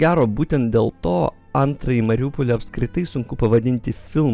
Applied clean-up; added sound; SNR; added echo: none; none; none; none.